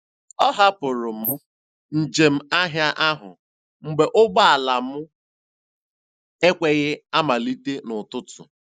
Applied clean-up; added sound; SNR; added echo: neural mask model Resemble Enhance denoiser.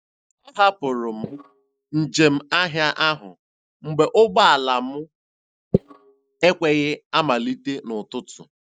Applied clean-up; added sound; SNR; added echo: neural mask model DeepFilterNet 3.